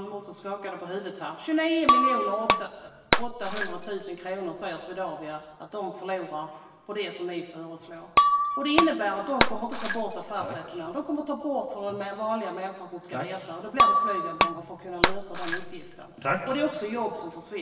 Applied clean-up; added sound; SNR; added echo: none; Shatter; -4 dB; reverberation time 1.4 s.